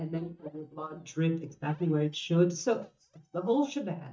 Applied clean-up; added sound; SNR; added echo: neural mask model DeepFilterNet 3.